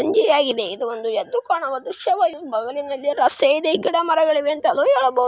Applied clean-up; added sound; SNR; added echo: none; none; none; none.